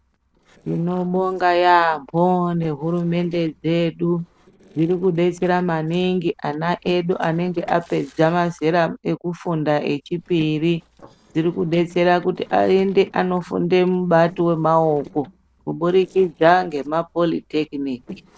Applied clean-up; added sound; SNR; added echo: neural separator model SepFormer DNS4.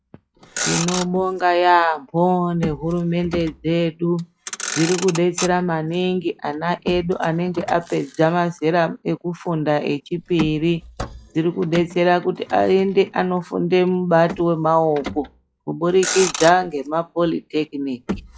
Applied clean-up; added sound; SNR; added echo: classical method log-MMSE.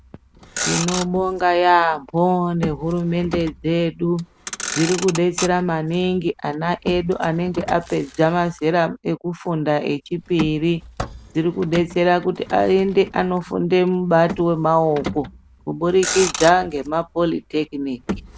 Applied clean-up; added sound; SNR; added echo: none; Motor vehicle (road); 12 dB; none.